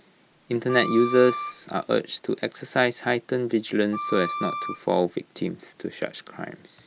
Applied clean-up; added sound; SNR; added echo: none; Wind instrument, woodwind instrument; 8 dB; none.